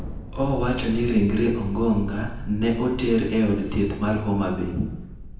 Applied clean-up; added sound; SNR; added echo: none; Thunder; 9 dB; reverberation time 0.9 s.